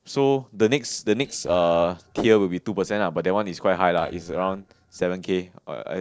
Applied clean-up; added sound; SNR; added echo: neural separator model SepFormer DNS4.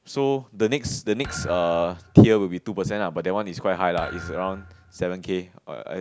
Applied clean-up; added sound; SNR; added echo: none; Thump, thud; 18 dB; none.